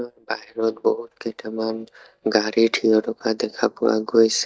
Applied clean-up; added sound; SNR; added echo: neural mask model DeepFilterNet 3.